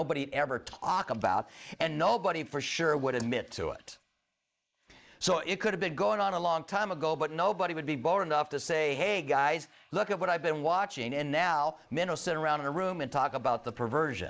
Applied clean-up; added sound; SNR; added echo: neural mask model Resemble Enhance denoiser.